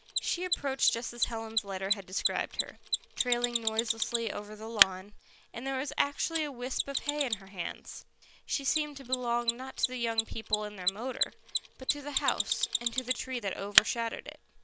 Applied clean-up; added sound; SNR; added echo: none; Mechanisms; 0 dB; none.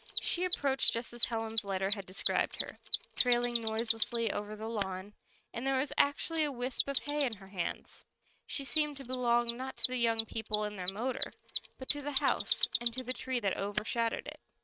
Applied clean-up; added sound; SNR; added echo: neural mask model RNNoise.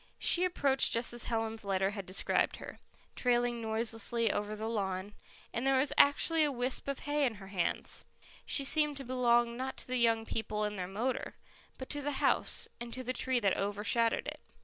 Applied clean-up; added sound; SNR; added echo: none; none; none; none.